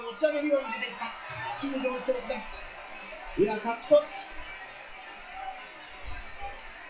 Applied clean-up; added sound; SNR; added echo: classical method WPE with log-MMSE.